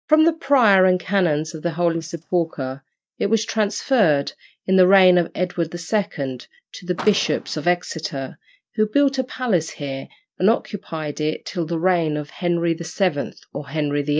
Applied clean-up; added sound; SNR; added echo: neural mask model DeepFilterNet 3.